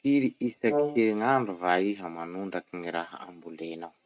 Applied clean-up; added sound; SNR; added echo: none; Brass instrument; 4 dB; none.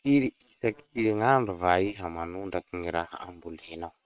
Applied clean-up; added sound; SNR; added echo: neural separator model SepFormer WHAM!.